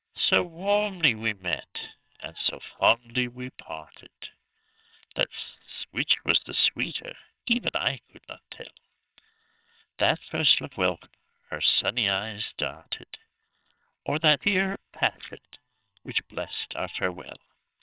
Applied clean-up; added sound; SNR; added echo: neural separator model SepFormer WHAMR!.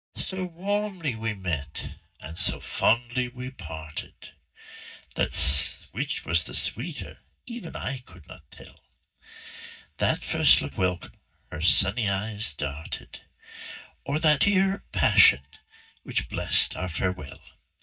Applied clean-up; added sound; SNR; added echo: neural mask model DeepFilterNet 3.